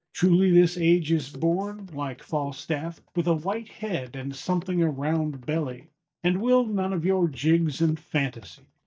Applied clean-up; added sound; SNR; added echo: neural mask model DeepFilterNet 3.